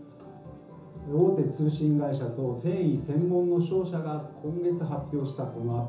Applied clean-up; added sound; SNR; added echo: none; none; none; reverberation time 0.7 s.